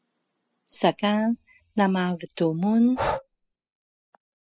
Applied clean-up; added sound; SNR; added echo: classical method spectral subtraction.